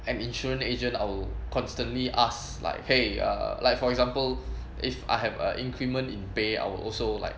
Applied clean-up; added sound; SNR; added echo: none; none; none; none.